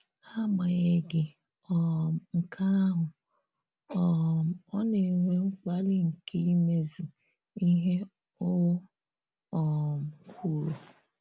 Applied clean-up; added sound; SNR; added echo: none; none; none; none.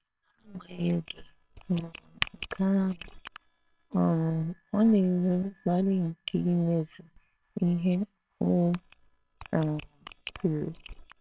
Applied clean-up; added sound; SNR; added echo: neural separator model SepFormer WHAMR!.